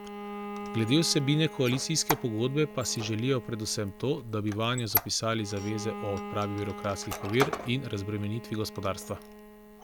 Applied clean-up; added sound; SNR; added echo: none; Bowed string instrument + Squeak; 8 dB; none.